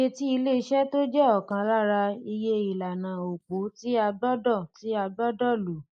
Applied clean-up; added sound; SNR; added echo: neural mask model Resemble Enhance denoiser.